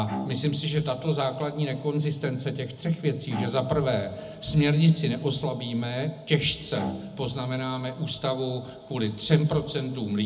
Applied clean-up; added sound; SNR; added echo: none; Bowed string instrument; 15 dB; reverberation time 0.4 s.